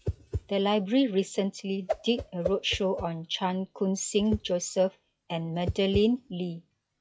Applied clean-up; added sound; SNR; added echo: classical method log-MMSE.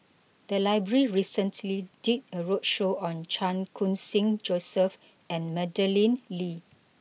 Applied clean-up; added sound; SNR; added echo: none; none; none; none.